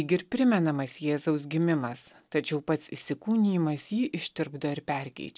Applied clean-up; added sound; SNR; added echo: none; none; none; none.